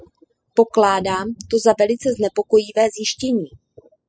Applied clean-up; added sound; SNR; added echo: classical method spectral subtraction.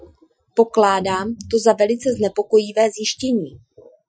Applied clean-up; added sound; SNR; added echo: classical method Wiener filter.